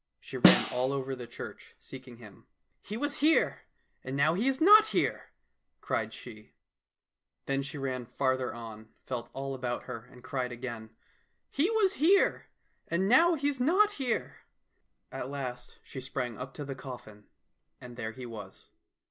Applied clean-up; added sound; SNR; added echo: none; Snare drum; -3 dB; none.